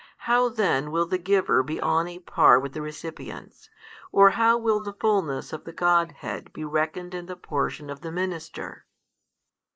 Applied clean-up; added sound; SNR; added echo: neural mask model Resemble Enhance denoiser.